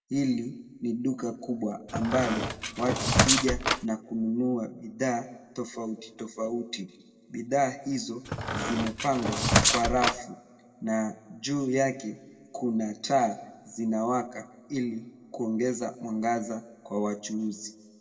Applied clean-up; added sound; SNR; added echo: none; Squeak; -3 dB; reverberation time 1.2 s.